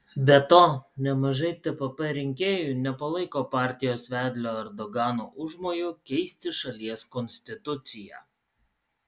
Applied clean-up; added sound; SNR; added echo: none; none; none; none.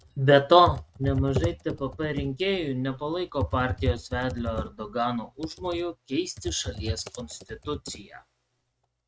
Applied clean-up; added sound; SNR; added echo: neural mask model RNNoise.